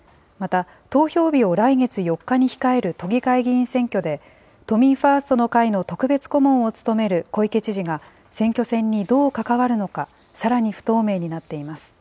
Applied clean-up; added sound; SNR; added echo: none; none; none; none.